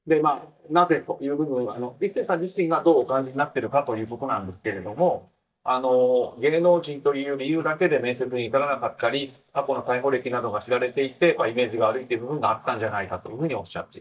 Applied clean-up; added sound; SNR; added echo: neural mask model DeepFilterNet 3.